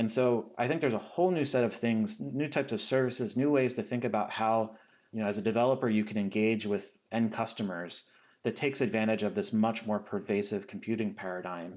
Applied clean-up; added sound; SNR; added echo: none; none; none; none.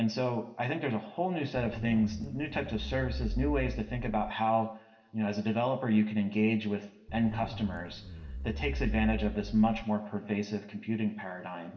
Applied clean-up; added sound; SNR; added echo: none; Zipper (clothing); 6 dB; reverberation time 0.9 s.